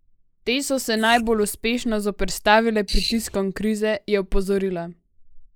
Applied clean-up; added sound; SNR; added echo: neural mask model Resemble Enhance denoiser.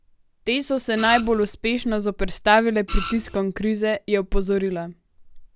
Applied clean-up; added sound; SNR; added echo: none; Printer; 6 dB; none.